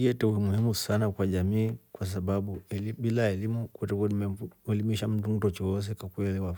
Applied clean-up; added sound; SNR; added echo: none; none; none; none.